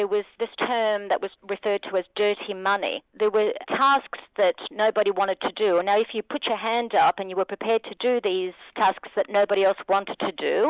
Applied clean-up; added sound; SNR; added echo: none; none; none; none.